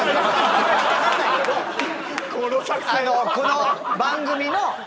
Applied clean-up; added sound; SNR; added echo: none; none; none; none.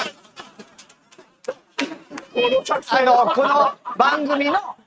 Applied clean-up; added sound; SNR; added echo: neural mask model RNNoise.